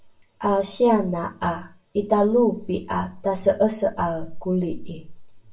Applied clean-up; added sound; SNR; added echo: none; none; none; reverberation time 0.3 s.